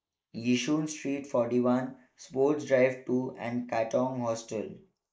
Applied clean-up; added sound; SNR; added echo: neural mask model Resemble Enhance denoiser.